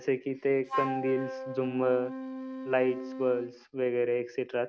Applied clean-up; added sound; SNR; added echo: none; Wind instrument, woodwind instrument; 8 dB; none.